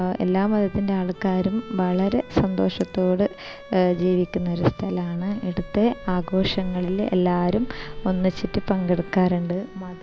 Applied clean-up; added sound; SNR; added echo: none; Fire + Bowed string instrument; 15 dB; none.